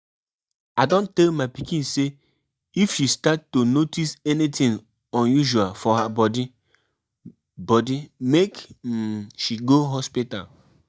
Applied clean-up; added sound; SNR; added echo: neural mask model DeepFilterNet 3.